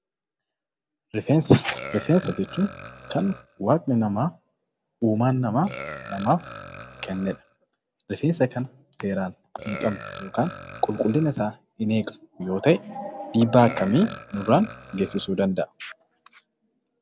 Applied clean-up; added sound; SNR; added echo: none; Burping, eructation; 17 dB; none.